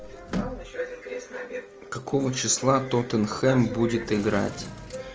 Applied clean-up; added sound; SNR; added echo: none; Sliding door; 14 dB; none.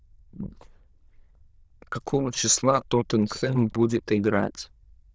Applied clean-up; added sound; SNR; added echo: neural diffusion model UNIVERSE++.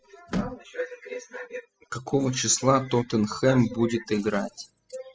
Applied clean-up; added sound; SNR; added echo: classical method spectral subtraction.